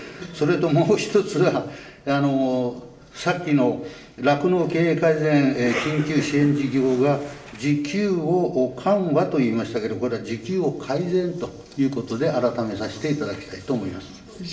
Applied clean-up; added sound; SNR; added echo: none; Cough; 11 dB; reverberation time 0.7 s.